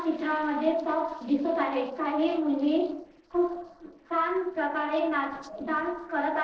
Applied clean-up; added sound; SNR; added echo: neural separator model SepFormer DNS4.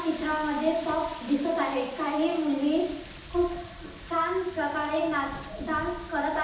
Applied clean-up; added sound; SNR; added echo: none; Rain; 15 dB; reverberation time 0.9 s.